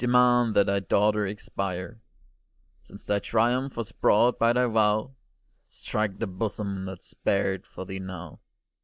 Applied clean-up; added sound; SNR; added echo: neural mask model Resemble Enhance denoiser.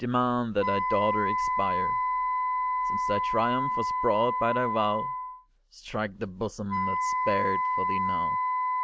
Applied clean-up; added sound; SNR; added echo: none; Wind instrument, woodwind instrument; -2 dB; none.